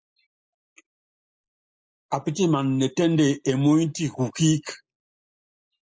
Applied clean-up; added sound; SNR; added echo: neural mask model Resemble Enhance denoiser.